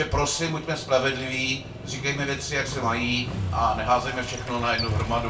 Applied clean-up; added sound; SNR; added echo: none; Motorcycle; 7 dB; reverberation time 0.3 s.